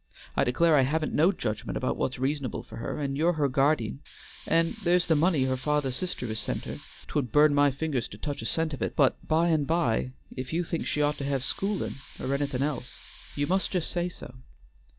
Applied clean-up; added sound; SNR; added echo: none; Hiss; 14 dB; none.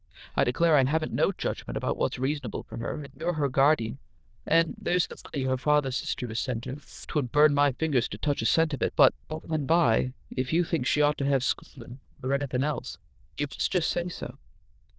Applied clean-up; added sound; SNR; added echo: neural diffusion model UNIVERSE++.